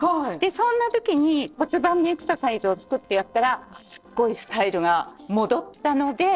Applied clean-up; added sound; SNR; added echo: neural separator model SepFormer DNS4.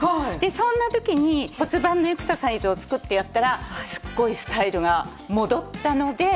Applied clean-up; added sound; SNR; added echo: none; none; none; none.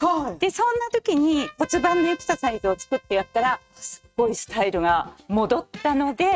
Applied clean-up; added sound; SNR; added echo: neural mask model RNNoise.